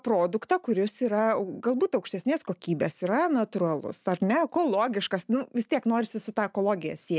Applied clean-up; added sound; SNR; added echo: none; none; none; none.